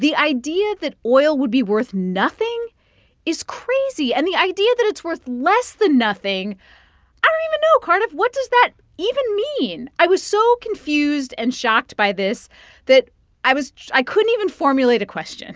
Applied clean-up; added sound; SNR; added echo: none; none; none; none.